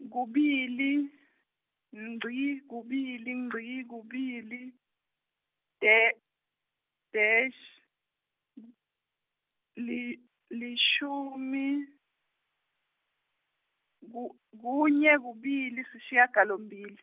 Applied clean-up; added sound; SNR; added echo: none; none; none; none.